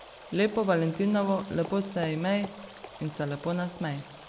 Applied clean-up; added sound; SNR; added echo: none; Walk, footsteps + Stream; 16 dB; none.